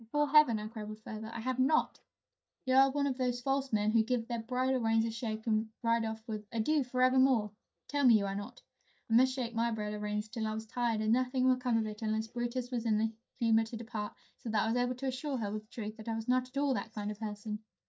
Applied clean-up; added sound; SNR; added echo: neural mask model DeepFilterNet 3.